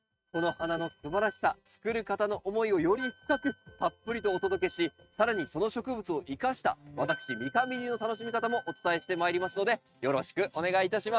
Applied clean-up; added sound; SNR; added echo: neural mask model RNNoise.